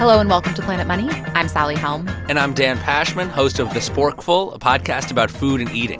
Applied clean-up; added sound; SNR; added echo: none; none; none; none.